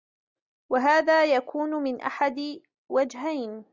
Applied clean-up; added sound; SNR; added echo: none; none; none; none.